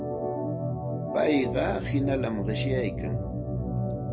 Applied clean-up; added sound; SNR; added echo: none; Organ; -1 dB; none.